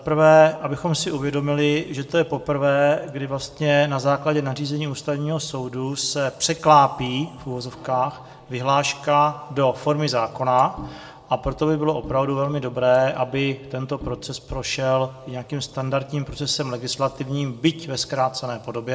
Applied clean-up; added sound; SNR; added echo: none; Bowed string instrument; 19 dB; reverberation time 0.7 s.